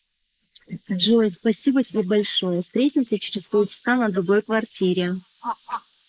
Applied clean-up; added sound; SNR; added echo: neural mask model Resemble Enhance denoiser.